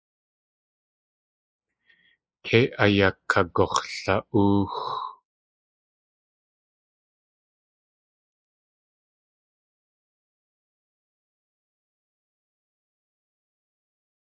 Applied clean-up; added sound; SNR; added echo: neural mask model Resemble Enhance denoiser.